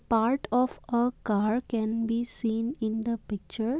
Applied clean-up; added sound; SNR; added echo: none; none; none; none.